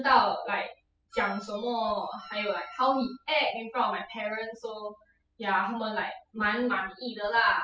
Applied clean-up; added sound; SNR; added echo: classical method spectral subtraction.